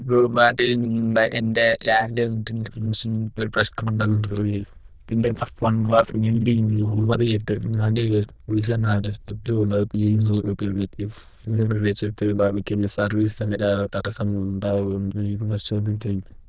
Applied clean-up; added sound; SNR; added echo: neural diffusion model UNIVERSE++.